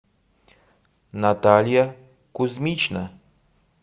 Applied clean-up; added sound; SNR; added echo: none; none; none; none.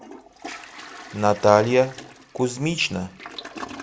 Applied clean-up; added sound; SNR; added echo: none; Toilet flush; 16 dB; none.